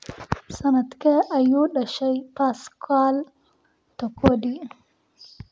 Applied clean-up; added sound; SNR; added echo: none; none; none; none.